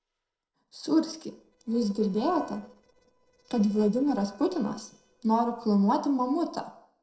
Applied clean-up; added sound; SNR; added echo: neural separator model SepFormer DNS4.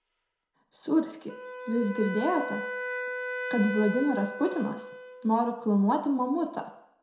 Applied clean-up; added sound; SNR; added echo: none; Wind instrument, woodwind instrument; 9 dB; reverberation time 0.6 s.